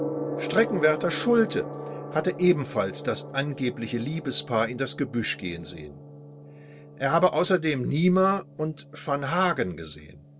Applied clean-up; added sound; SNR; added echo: none; Gong; 11 dB; none.